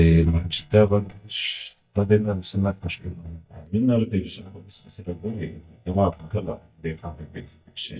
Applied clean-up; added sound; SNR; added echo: neural mask model DeepFilterNet 3.